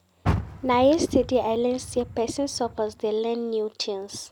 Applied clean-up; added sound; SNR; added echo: none; Car; 10 dB; none.